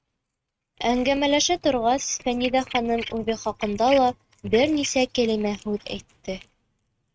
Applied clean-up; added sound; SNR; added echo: neural mask model RNNoise.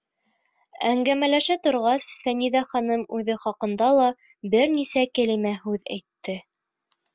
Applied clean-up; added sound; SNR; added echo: none; none; none; none.